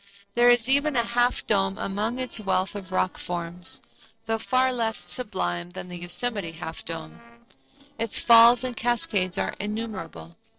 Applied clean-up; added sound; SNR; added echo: neural separator model SepFormer DNS4.